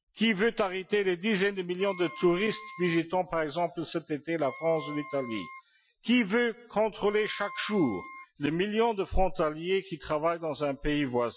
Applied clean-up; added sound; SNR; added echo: classical method Wiener filter.